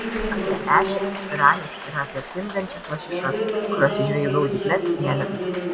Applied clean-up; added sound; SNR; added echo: none; Applause; 2 dB; none.